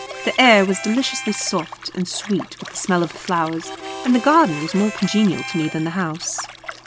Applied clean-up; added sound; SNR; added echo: none; Liquid + Harmonica; 13 dB; none.